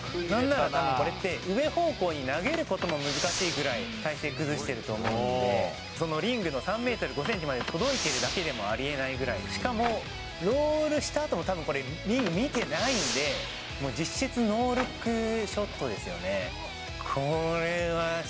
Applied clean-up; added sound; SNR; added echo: none; none; none; none.